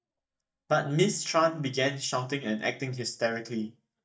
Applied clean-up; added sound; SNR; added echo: neural mask model DeepFilterNet 3.